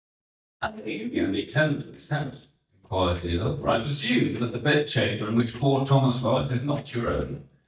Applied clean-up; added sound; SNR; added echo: neural mask model DeepFilterNet 3.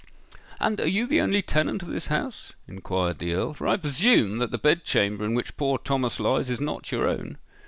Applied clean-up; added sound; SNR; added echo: none; none; none; none.